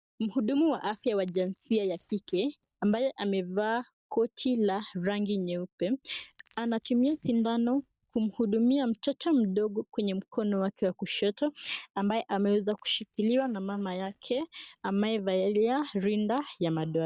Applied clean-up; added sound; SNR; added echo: neural mask model DeepFilterNet 3.